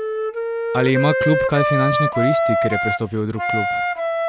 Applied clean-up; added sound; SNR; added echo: none; Wind instrument, woodwind instrument; -1 dB; none.